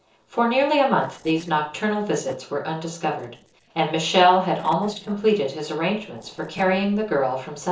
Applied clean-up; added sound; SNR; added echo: neural separator model SepFormer DNS4.